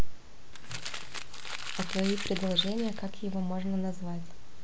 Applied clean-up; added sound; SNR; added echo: none; Crumpling, crinkling; 12 dB; none.